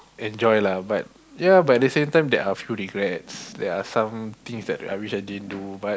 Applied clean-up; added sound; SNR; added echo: none; none; none; none.